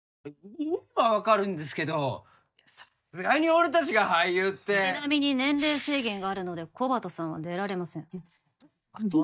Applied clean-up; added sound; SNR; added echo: neural mask model DeepFilterNet 3.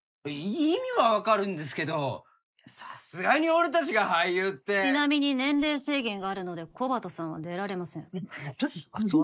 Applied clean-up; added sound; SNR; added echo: neural mask model Resemble Enhance denoiser.